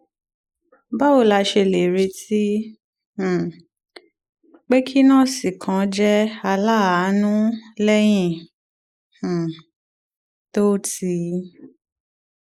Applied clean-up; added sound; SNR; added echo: neural mask model Resemble Enhance denoiser.